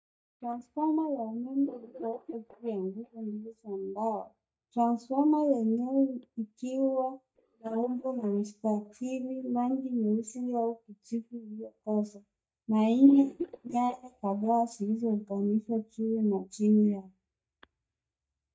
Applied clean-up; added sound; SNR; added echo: neural mask model DeepFilterNet 3.